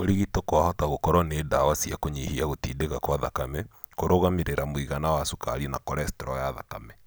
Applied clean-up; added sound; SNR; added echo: none; none; none; none.